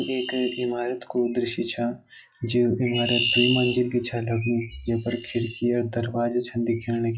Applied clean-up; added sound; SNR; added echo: classical method log-MMSE.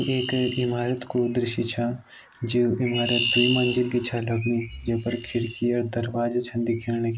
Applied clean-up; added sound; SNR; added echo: none; Chirp, tweet; 9 dB; none.